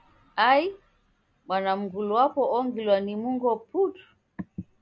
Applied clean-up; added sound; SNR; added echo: none; none; none; none.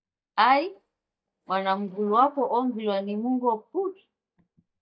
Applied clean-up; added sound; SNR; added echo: neural mask model DeepFilterNet 3.